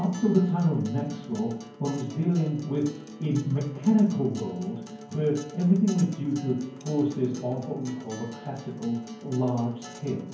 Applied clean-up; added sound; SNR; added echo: none; Acoustic guitar; 17 dB; reverberation time 0.9 s.